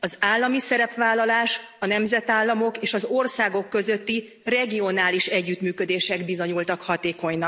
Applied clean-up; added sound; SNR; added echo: none; none; none; none.